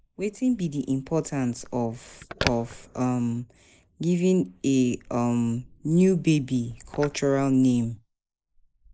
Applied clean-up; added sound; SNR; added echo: neural mask model Resemble Enhance denoiser.